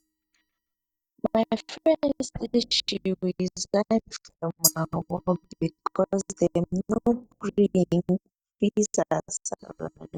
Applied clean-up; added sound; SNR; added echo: neural mask model DeepFilterNet 3.